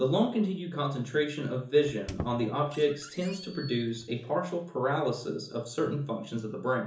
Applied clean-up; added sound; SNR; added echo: none; Squeak; 15 dB; reverberation time 0.7 s.